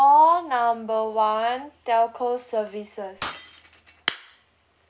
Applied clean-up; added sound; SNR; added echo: none; Shatter; 14 dB; none.